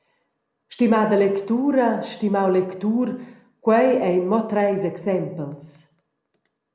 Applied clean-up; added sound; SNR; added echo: none; none; none; none.